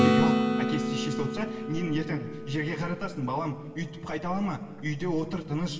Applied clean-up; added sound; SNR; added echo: none; Acoustic guitar / Strum; -1 dB; reverberation time 2.4 s.